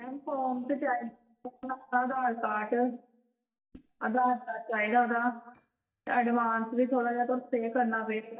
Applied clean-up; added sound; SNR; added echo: neural mask model DeepFilterNet 3.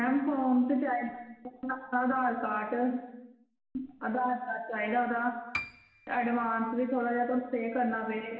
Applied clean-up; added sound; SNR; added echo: none; Piano; 12 dB; reverberation time 1.0 s.